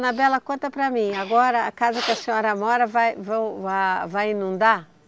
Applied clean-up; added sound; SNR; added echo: none; none; none; none.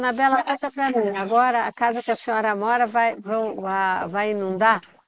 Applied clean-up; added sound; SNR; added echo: neural mask model Resemble Enhance denoiser.